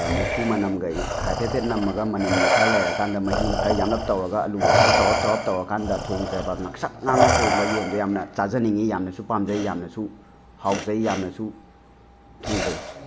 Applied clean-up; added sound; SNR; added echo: none; Respiratory sounds; 0 dB; none.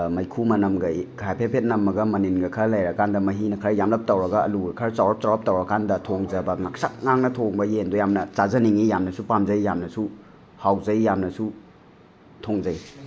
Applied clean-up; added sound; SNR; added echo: none; none; none; none.